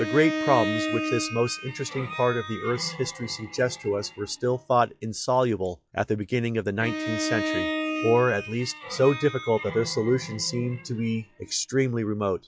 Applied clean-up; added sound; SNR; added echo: classical method log-MMSE.